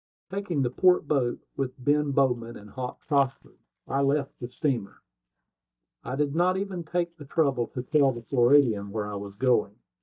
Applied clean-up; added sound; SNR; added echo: neural mask model DeepFilterNet 3.